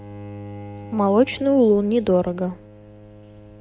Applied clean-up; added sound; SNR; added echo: none; Bowed string instrument; 17 dB; none.